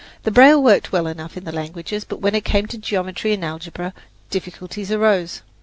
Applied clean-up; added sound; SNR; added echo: none; none; none; none.